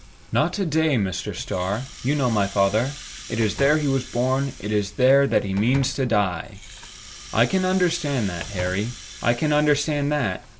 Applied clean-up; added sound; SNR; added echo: none; Rattle (instrument) + Slam; 17 dB; none.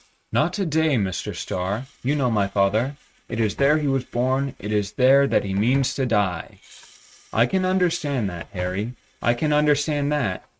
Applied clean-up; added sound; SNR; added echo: neural mask model RNNoise.